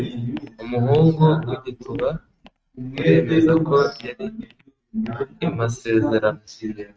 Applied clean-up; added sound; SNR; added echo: neural mask model RNNoise.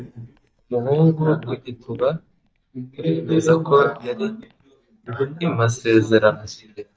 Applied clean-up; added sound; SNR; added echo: neural mask model DeepFilterNet 3.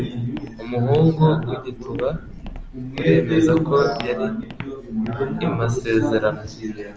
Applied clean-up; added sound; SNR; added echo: none; Walk, footsteps + Thunder; 17 dB; none.